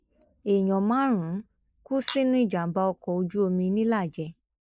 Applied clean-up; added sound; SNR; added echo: neural mask model Resemble Enhance denoiser.